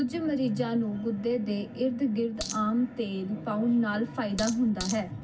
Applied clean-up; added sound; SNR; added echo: none; Coin (dropping); 10 dB; reverberation time 0.4 s.